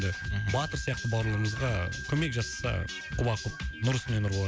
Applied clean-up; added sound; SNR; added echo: none; Wind instrument, woodwind instrument; 11 dB; none.